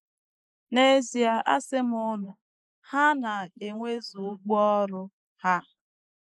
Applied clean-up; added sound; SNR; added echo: neural mask model Resemble Enhance denoiser.